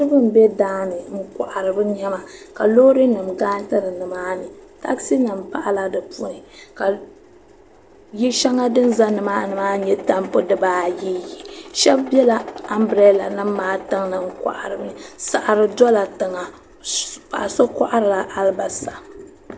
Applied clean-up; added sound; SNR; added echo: none; none; none; none.